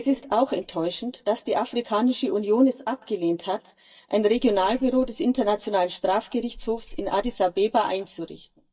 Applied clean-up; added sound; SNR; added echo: neural mask model DeepFilterNet 3.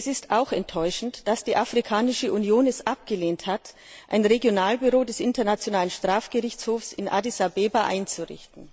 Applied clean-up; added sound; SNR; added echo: none; none; none; none.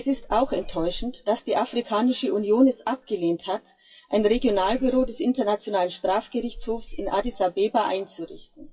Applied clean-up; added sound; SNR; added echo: classical method WPE with log-MMSE.